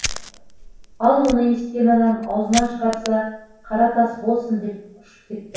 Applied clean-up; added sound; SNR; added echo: none; Fire; 14 dB; reverberation time 0.7 s.